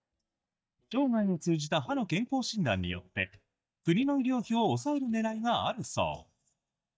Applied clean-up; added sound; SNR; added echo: neural mask model DeepFilterNet 3.